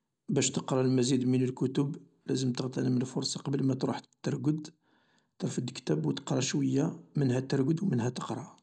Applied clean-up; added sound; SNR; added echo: none; none; none; none.